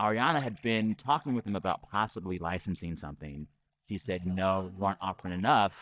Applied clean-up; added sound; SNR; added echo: neural mask model DeepFilterNet 3.